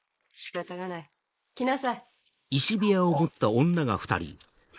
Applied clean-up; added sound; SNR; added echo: neural mask model Resemble Enhance denoiser.